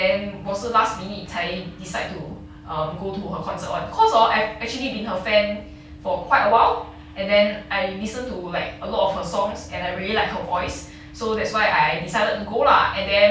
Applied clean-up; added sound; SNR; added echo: none; none; none; none.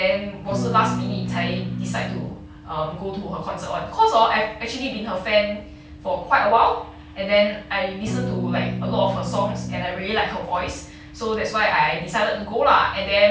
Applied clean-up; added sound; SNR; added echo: none; Electric guitar / Strum; 4 dB; none.